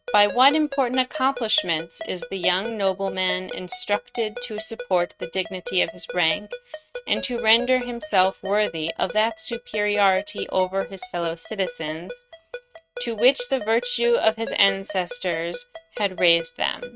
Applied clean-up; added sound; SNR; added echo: neural mask model RNNoise.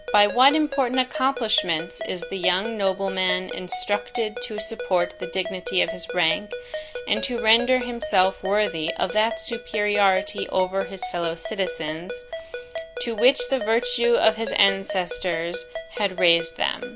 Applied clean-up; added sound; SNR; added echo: none; Ringtone; 10 dB; none.